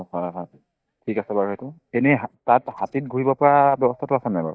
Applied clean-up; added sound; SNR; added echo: neural mask model DeepFilterNet 3.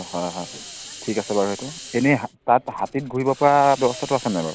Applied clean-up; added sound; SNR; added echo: none; Hiss; 16 dB; none.